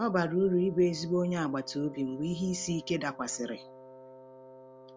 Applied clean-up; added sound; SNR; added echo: none; Wind instrument, woodwind instrument; 19 dB; none.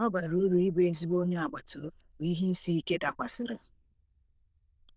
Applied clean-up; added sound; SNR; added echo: neural diffusion model UNIVERSE++.